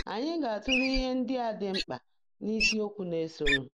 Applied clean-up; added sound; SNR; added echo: neural mask model Resemble Enhance denoiser.